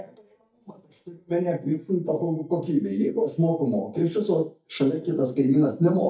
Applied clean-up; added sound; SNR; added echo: neural mask model DeepFilterNet 3.